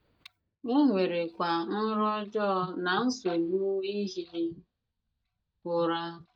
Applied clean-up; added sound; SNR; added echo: neural mask model DeepFilterNet 3.